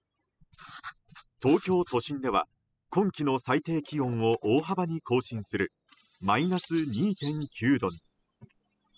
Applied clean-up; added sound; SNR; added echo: classical method spectral subtraction.